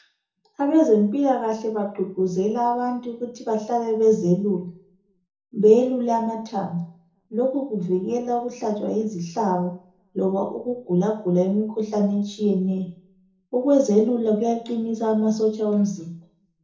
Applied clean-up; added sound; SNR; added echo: none; none; none; reverberation time 0.6 s.